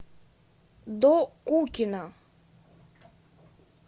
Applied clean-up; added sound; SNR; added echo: none; none; none; none.